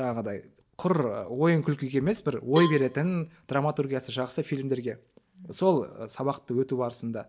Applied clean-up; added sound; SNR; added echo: none; Cowbell; 11 dB; none.